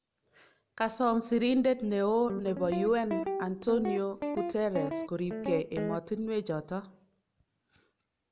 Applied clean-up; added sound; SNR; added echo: none; Guitar; 5 dB; none.